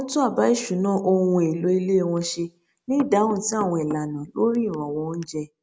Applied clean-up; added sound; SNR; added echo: none; Knock / Wood; 19 dB; none.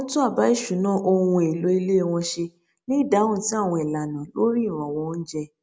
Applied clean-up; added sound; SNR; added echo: none; none; none; none.